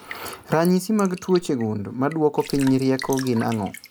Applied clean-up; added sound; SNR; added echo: none; Raindrop / Drip; 17 dB; none.